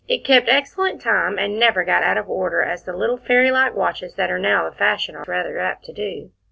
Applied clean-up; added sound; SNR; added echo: none; none; none; none.